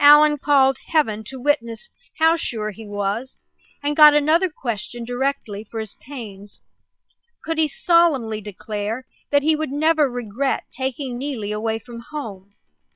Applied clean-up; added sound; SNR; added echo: neural separator model SepFormer WHAM!.